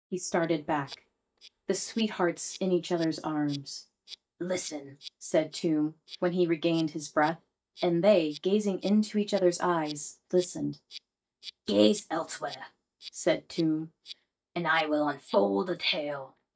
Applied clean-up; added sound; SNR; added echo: neural mask model DeepFilterNet 3.